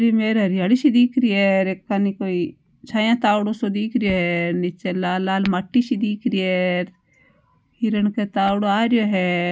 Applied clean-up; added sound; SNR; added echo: none; none; none; none.